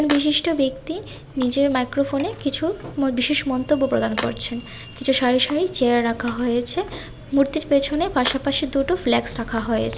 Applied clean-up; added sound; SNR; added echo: none; Tools; 17 dB; none.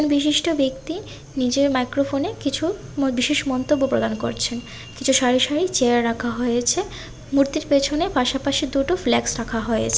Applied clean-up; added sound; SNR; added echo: none; none; none; none.